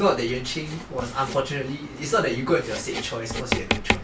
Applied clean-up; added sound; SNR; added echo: none; Writing; 5 dB; none.